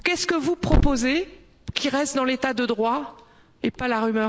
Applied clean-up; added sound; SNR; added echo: none; Thump, thud; 5 dB; none.